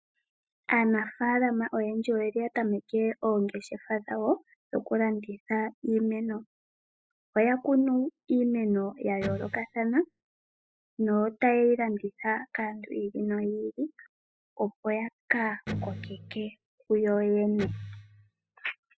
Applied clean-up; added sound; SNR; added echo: classical method spectral subtraction.